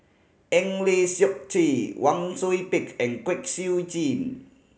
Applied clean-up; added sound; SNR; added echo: none; none; none; none.